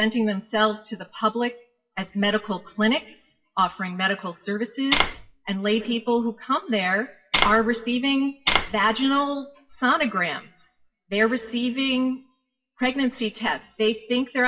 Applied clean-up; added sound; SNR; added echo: classical method WPE with log-MMSE.